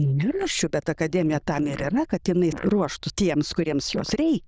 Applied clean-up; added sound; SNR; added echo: neural diffusion model UNIVERSE++.